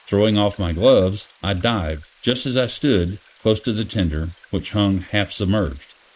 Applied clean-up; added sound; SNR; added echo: neural mask model Resemble Enhance denoiser.